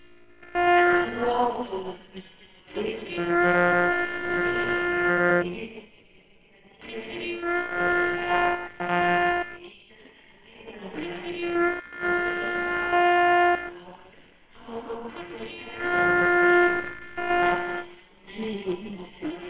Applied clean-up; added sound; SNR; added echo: neural separator model SepFormer WHAMR!.